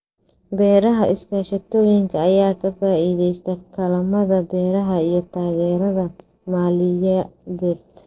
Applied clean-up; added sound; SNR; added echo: neural separator model SepFormer DNS4.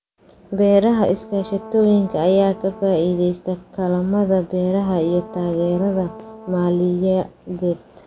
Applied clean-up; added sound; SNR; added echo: none; Brass instrument; 18 dB; none.